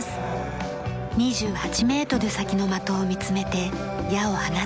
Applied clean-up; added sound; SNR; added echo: none; Musical instrument; 13 dB; none.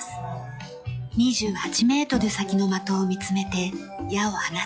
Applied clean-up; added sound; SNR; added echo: classical method log-MMSE.